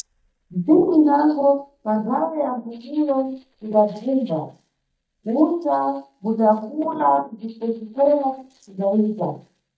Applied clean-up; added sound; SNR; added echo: neural mask model DeepFilterNet 3.